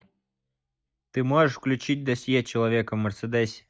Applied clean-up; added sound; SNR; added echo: neural mask model DeepFilterNet 3.